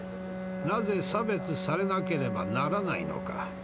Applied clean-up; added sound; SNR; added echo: none; Bowed string instrument; 4 dB; none.